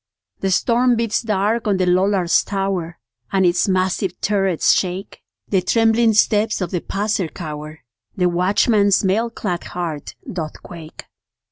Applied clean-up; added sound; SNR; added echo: none; none; none; none.